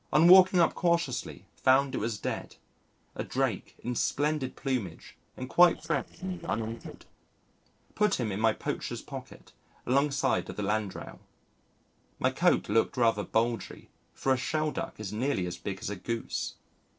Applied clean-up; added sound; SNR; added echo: neural separator model SepFormer DNS4.